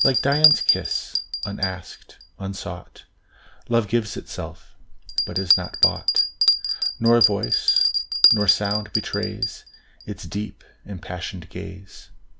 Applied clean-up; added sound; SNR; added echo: none; Bell; -2 dB; none.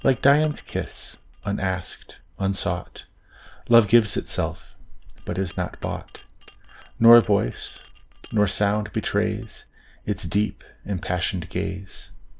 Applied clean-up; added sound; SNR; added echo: neural separator model SepFormer DNS4.